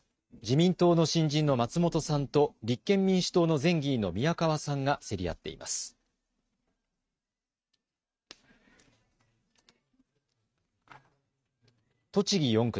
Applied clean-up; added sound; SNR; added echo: neural mask model RNNoise.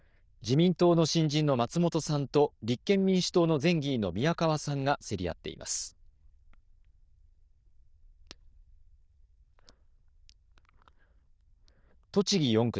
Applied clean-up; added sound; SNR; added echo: neural diffusion model UNIVERSE++.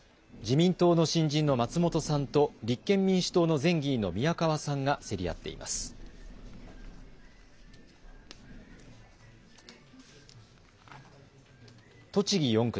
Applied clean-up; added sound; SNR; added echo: none; Thunder; 20 dB; none.